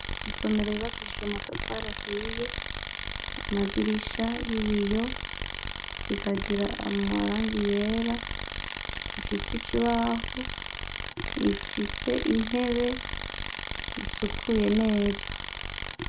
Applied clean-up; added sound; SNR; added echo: none; Tools; 2 dB; none.